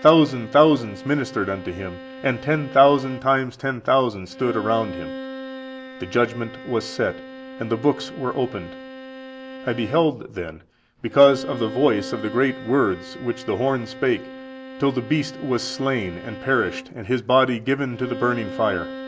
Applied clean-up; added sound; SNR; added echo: none; Bowed string instrument; 14 dB; none.